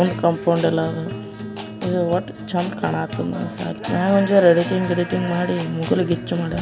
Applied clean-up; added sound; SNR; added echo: none; Guitar; 10 dB; none.